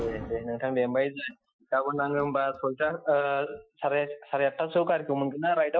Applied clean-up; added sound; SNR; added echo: classical method Wiener filter.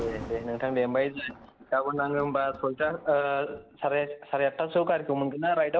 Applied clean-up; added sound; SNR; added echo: none; Thunder; 19 dB; none.